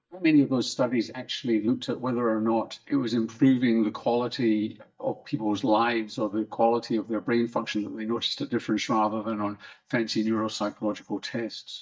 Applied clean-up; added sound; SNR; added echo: neural mask model DeepFilterNet 3.